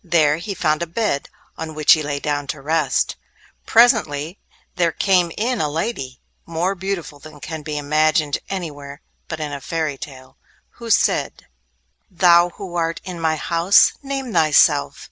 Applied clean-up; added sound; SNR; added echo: none; none; none; none.